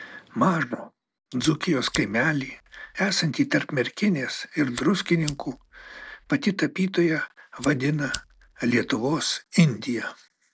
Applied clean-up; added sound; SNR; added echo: neural separator model SepFormer DNS4.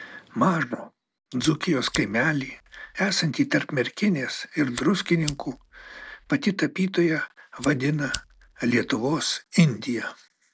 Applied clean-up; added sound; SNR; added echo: none; Fire; 16 dB; none.